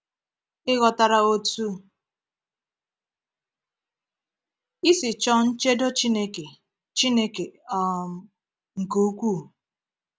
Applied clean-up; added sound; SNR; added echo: none; none; none; none.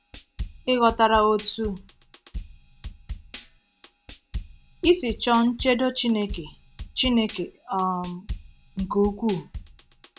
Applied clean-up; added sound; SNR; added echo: none; Drum kit; 13 dB; none.